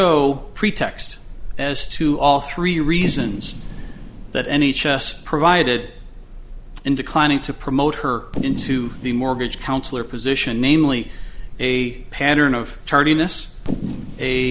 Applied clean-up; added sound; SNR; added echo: none; Fireworks; 14 dB; none.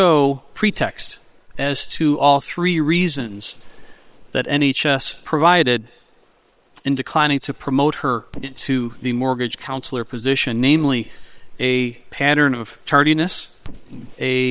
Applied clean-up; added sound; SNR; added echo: neural separator model SepFormer WHAM!.